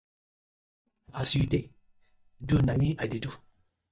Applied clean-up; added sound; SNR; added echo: neural mask model DeepFilterNet 3.